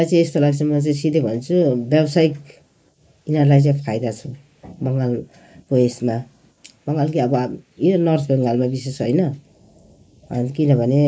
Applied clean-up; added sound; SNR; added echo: neural mask model Resemble Enhance denoiser.